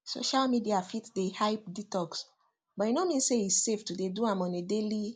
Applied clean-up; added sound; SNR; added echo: none; none; none; none.